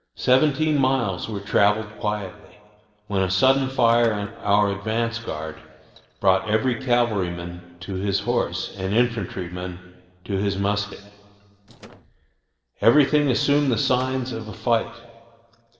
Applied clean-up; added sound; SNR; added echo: neural separator model SepFormer DNS4.